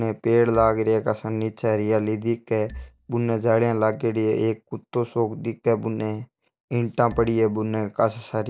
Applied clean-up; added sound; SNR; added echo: neural mask model DeepFilterNet 3.